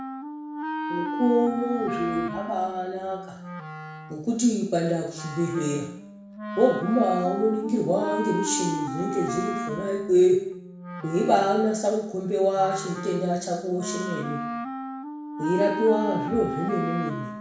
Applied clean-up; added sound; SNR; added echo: none; Wind instrument, woodwind instrument; 8 dB; reverberation time 0.7 s.